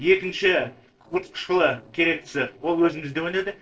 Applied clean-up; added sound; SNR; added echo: neural separator model SepFormer DNS4.